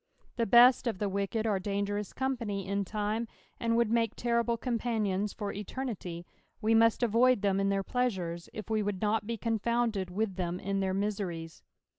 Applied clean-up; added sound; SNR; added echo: none; none; none; none.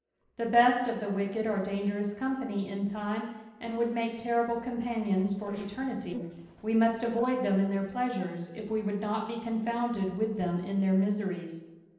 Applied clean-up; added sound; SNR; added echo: neural separator model SepFormer DNS4.